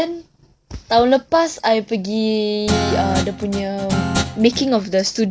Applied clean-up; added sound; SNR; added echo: none; Guitar; 4 dB; none.